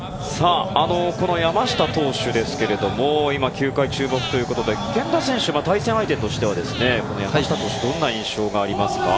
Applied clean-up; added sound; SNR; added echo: none; Animal + Breathing; 16 dB; none.